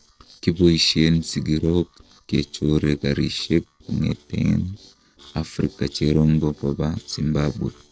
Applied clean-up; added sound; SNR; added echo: neural separator model SepFormer DNS4.